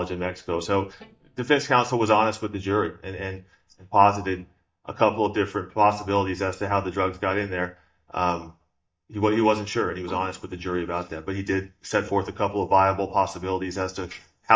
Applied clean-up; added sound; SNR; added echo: neural mask model DeepFilterNet 3.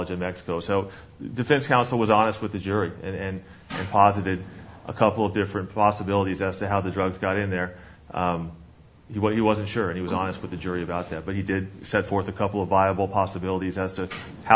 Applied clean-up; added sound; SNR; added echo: none; none; none; none.